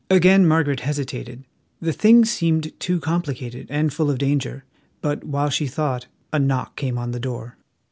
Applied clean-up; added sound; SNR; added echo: none; none; none; none.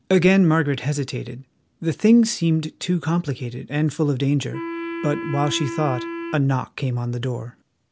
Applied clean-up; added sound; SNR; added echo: none; Wind instrument, woodwind instrument; 9 dB; none.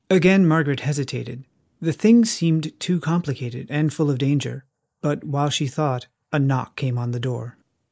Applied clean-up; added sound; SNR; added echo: neural mask model Resemble Enhance denoiser.